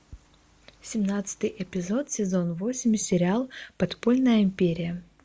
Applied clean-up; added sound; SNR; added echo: none; none; none; none.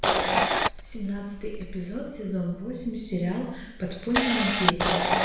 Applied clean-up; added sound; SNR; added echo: none; Camera; -3 dB; reverberation time 0.9 s.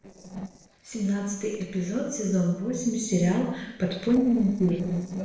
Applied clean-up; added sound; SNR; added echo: neural separator model SepFormer DNS4.